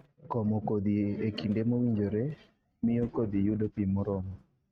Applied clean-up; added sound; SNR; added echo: neural mask model RNNoise.